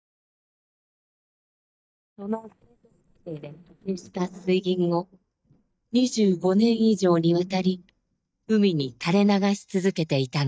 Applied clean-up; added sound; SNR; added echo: neural mask model DeepFilterNet 3.